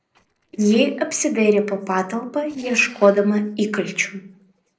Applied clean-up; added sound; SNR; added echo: neural separator model SepFormer DNS4.